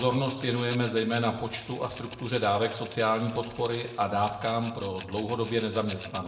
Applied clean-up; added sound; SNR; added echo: none; Rattle; 12 dB; reverberation time 0.9 s.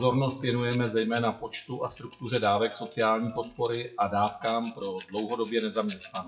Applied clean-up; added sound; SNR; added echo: classical method WPE with log-MMSE.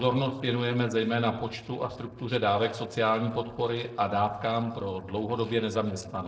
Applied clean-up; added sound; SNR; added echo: neural separator model SepFormer DNS4.